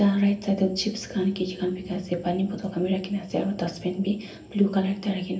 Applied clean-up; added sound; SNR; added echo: none; none; none; reverberation time 0.3 s.